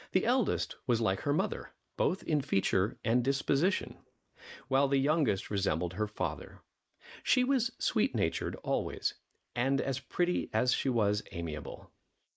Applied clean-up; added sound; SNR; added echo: neural mask model Resemble Enhance denoiser.